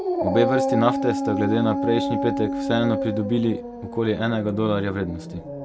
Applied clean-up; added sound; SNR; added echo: none; Dog; 2 dB; none.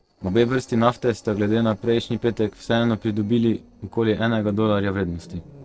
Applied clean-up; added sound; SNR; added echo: neural separator model SepFormer DNS4.